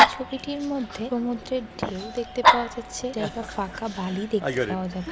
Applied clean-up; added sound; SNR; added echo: none; Dog; -3 dB; none.